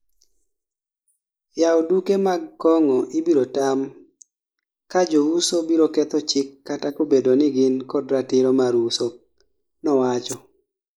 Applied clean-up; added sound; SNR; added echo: neural mask model Resemble Enhance denoiser.